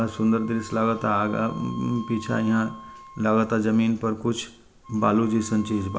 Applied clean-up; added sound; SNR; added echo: none; Wind instrument, woodwind instrument; 19 dB; none.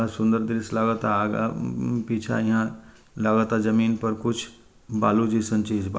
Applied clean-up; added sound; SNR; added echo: none; none; none; none.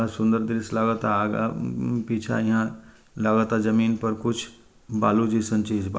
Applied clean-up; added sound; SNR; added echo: neural mask model Resemble Enhance denoiser.